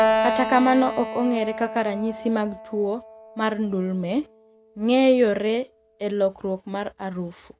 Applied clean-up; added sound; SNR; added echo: none; Keyboard (musical); 7 dB; none.